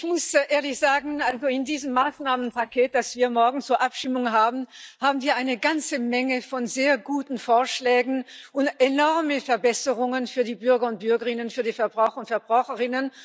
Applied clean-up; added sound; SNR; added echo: neural mask model DeepFilterNet 3.